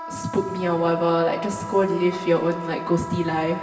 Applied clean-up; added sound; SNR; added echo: none; Wind instrument, woodwind instrument; 11 dB; reverberation time 2.0 s.